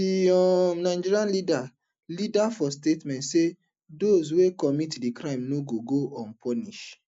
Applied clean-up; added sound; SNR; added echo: none; none; none; none.